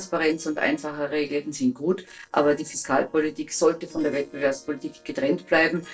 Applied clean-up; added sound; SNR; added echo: neural separator model SepFormer DNS4.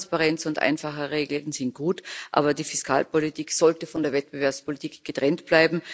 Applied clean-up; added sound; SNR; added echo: none; none; none; none.